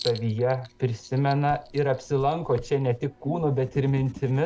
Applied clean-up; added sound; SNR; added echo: none; Writing; 17 dB; none.